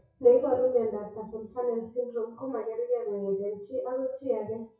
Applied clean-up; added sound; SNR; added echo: classical method WPE with log-MMSE.